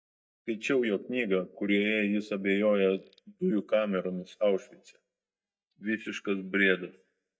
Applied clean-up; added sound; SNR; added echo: neural mask model DeepFilterNet 3.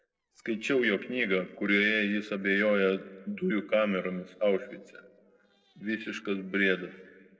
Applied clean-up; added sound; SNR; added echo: neural separator model SepFormer DNS4.